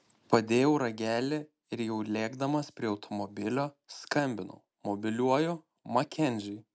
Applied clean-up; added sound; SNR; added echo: none; none; none; none.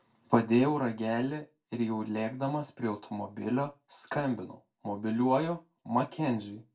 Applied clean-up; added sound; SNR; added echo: none; none; none; reverberation time 0.2 s.